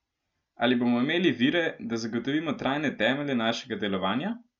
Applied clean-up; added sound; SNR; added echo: none; none; none; none.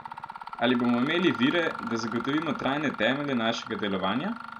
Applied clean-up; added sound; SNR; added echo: none; Mechanisms; 10 dB; none.